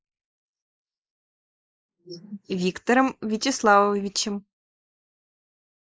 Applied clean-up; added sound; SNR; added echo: neural mask model Resemble Enhance denoiser.